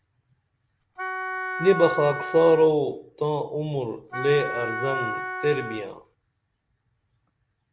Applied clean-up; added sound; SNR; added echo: none; Wind instrument, woodwind instrument; 6 dB; none.